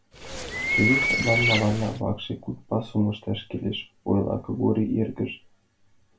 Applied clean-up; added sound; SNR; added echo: none; Bird; -1 dB; reverberation time 0.2 s.